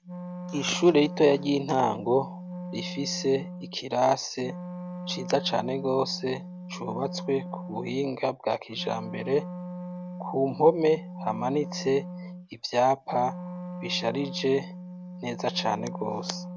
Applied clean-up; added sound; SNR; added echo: none; Wind instrument, woodwind instrument; 10 dB; none.